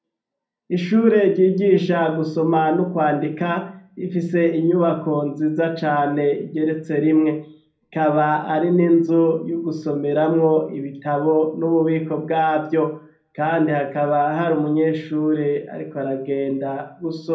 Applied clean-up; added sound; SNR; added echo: none; none; none; reverberation time 0.5 s.